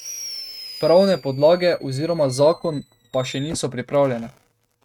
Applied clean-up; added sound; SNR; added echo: neural mask model RNNoise.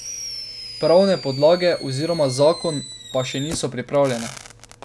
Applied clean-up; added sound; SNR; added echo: none; Fireworks; 13 dB; none.